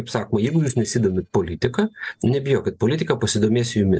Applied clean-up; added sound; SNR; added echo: neural separator model SepFormer DNS4.